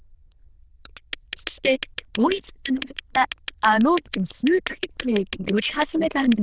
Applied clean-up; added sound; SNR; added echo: neural diffusion model UNIVERSE++.